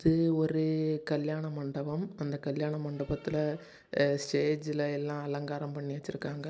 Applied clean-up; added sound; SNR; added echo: none; none; none; none.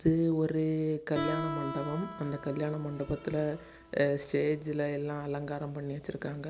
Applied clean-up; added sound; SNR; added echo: none; Guitar; 12 dB; none.